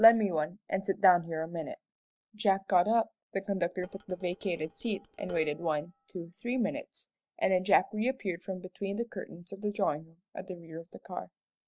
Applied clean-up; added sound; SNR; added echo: neural separator model SepFormer DNS4.